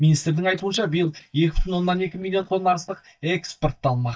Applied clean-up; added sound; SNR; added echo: neural mask model DeepFilterNet 3.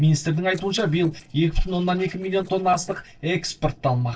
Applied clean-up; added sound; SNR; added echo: neural separator model SepFormer DNS4.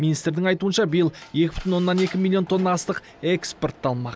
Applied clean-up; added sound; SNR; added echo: none; none; none; none.